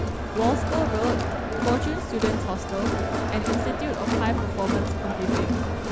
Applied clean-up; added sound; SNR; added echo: none; Crowd; -4 dB; none.